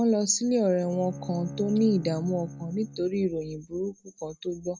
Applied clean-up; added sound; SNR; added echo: none; Bowed string instrument; 14 dB; none.